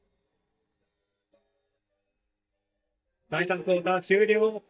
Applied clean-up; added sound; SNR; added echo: neural mask model DeepFilterNet 3.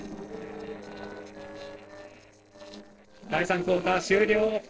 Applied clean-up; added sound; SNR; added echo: neural separator model SepFormer DNS4.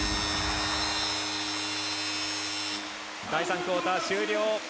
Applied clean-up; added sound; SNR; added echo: none; none; none; none.